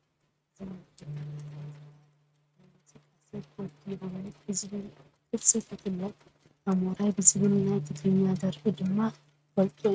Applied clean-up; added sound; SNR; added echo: neural mask model RNNoise.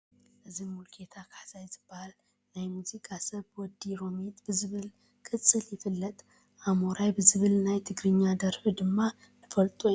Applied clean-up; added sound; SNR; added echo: none; none; none; none.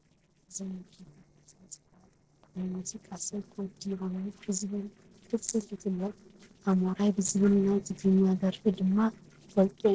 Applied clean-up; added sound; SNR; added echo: neural separator model SepFormer DNS4.